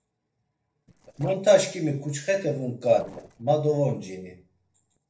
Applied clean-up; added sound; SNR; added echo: neural separator model SepFormer DNS4.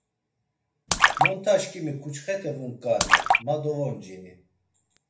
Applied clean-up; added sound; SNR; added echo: none; Splash, splatter; -3 dB; reverberation time 0.3 s.